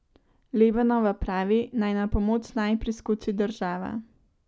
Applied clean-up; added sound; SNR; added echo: none; none; none; none.